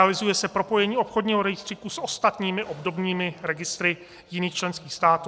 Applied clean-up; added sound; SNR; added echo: none; none; none; none.